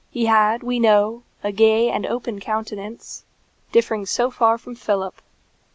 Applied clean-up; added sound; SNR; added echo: none; none; none; none.